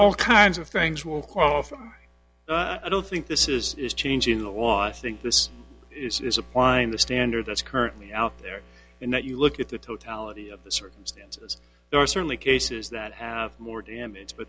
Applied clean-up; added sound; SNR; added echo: none; none; none; none.